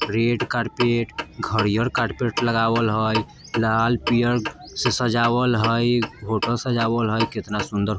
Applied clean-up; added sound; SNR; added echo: none; Clock; 10 dB; none.